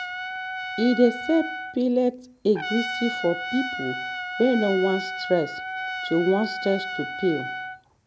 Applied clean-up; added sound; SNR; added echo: none; Trumpet; 7 dB; none.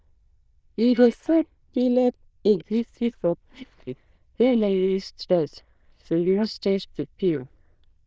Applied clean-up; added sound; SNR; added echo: neural diffusion model UNIVERSE++.